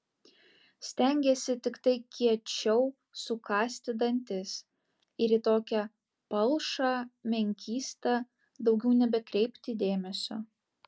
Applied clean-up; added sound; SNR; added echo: none; none; none; none.